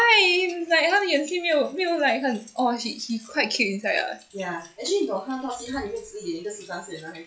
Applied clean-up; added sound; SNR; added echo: classical method log-MMSE.